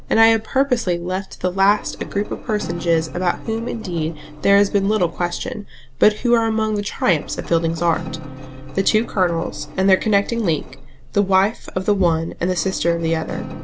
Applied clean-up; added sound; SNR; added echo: none; Acoustic guitar + Engine; 13 dB; none.